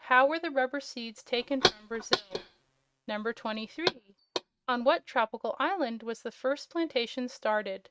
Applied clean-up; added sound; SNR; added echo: neural mask model RNNoise.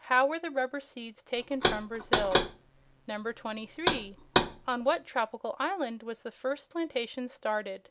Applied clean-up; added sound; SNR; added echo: none; Knock; -2 dB; none.